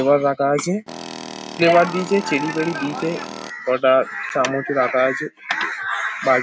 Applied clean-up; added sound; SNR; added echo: none; Tools; 13 dB; none.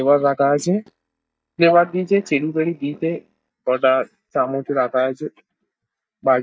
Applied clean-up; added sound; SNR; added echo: neural mask model DeepFilterNet 3.